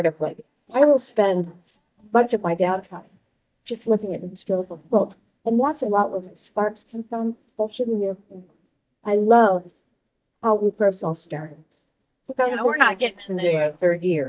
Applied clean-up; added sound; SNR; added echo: neural mask model DeepFilterNet 3.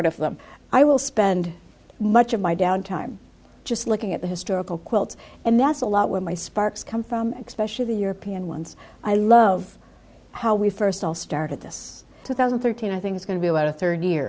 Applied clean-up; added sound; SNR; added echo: none; none; none; none.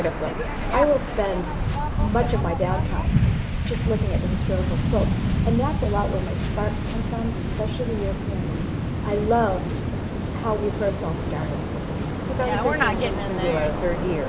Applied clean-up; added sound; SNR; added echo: none; Waves, surf; -3 dB; reverberation time 0.9 s.